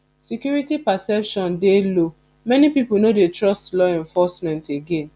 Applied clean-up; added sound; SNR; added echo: none; none; none; none.